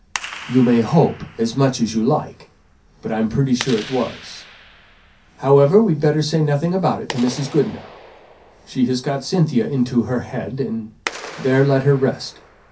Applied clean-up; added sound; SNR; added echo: none; Clapping; 18 dB; reverberation time 0.3 s.